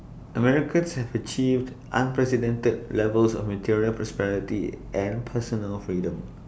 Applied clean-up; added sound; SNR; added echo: none; none; none; none.